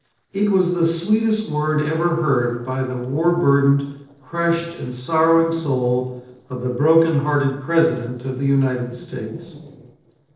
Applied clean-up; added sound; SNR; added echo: neural separator model SepFormer DNS4.